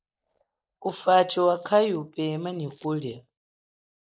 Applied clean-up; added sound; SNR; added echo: neural mask model Resemble Enhance denoiser.